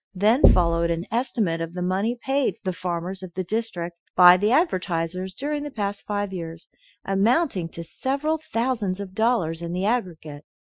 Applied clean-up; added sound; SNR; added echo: classical method Wiener filter.